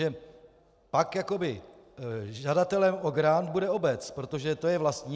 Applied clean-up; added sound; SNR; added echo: none; none; none; none.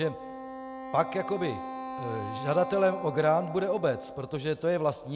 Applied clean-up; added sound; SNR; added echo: none; Wind instrument, woodwind instrument; 10 dB; none.